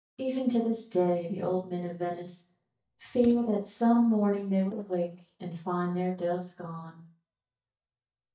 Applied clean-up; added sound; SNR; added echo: neural mask model DeepFilterNet 3.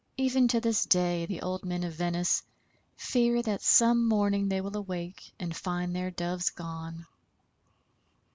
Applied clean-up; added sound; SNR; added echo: none; none; none; none.